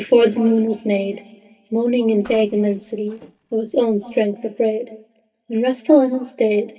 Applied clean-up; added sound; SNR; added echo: neural mask model DeepFilterNet 3.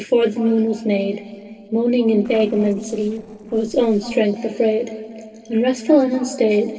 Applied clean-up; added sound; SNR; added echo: neural separator model SepFormer DNS4.